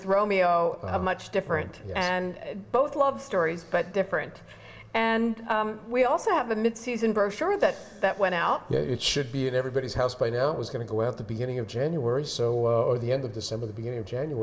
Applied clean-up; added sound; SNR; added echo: none; none; none; reverberation time 0.6 s.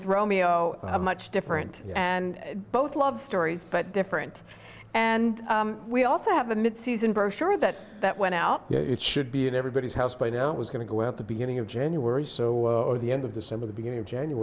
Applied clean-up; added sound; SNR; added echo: none; none; none; none.